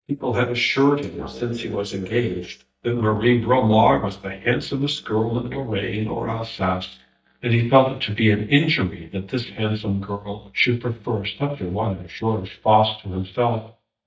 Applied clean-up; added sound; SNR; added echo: neural mask model DeepFilterNet 3.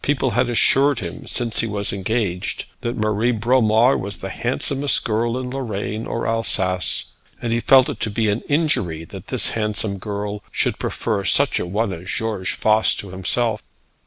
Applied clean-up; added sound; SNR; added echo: none; none; none; none.